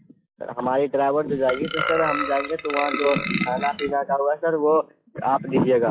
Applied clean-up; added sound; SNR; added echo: classical method log-MMSE.